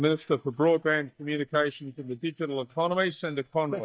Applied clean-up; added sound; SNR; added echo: neural mask model DeepFilterNet 3.